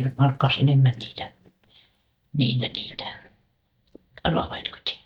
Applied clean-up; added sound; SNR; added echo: neural mask model DeepFilterNet 3.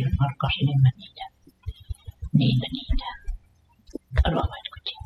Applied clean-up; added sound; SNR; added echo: classical method spectral subtraction.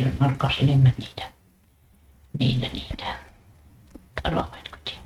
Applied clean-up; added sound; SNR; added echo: neural mask model RNNoise.